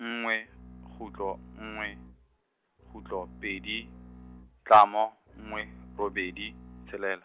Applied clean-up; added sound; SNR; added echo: none; Bowed string instrument; 18 dB; none.